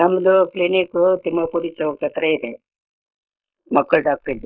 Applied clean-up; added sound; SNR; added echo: neural mask model Resemble Enhance denoiser.